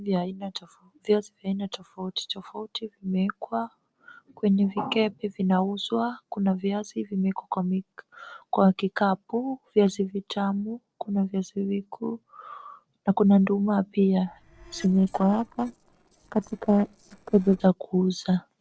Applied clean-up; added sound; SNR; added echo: neural separator model SepFormer DNS4.